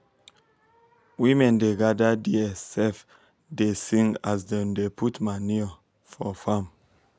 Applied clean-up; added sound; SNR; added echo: none; none; none; none.